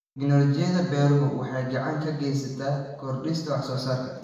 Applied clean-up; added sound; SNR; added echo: none; none; none; reverberation time 1.0 s.